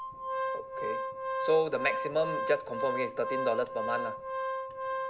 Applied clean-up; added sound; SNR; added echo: none; Organ; 1 dB; none.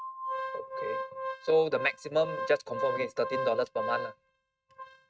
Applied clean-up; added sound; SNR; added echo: neural mask model RNNoise.